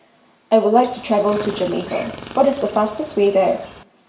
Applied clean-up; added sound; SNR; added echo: none; Chirp, tweet; 16 dB; reverberation time 0.7 s.